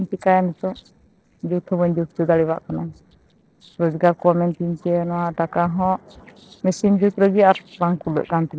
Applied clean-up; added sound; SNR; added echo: neural separator model SepFormer DNS4.